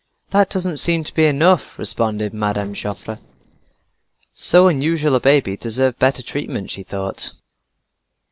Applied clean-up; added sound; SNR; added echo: neural separator model SepFormer DNS4.